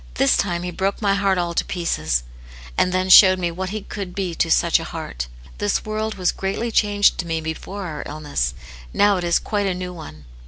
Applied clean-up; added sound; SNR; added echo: none; none; none; none.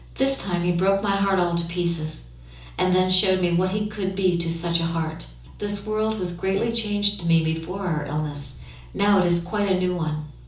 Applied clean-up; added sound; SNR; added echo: none; none; none; reverberation time 0.7 s.